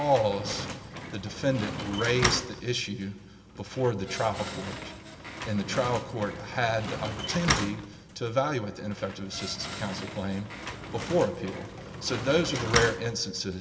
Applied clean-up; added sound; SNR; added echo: none; Slam; 6 dB; reverberation time 1.0 s.